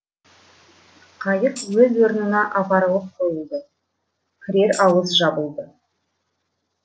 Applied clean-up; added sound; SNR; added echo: neural separator model SepFormer DNS4.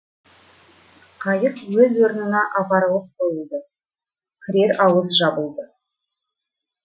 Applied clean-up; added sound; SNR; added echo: classical method Wiener filter.